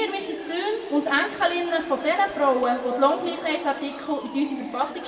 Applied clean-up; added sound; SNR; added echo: none; Sawing; 19 dB; reverberation time 2.2 s.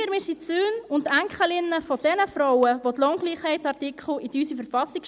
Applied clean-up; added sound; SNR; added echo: none; none; none; none.